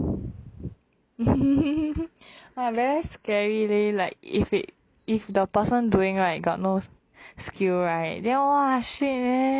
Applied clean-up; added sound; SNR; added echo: none; none; none; none.